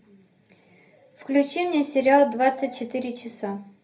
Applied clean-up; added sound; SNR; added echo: none; none; none; reverberation time 0.3 s.